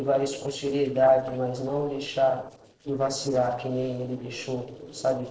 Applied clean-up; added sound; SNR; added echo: neural separator model SepFormer DNS4.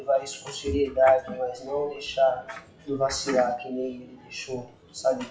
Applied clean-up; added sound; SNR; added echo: classical method WPE with log-MMSE.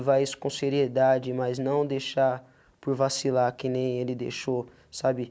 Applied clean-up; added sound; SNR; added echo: none; none; none; none.